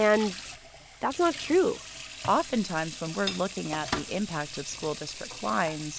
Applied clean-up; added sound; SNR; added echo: none; Sink (filling or washing) / Water tap, faucet; 11 dB; none.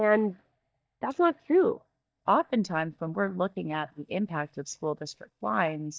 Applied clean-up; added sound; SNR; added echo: neural mask model DeepFilterNet 3.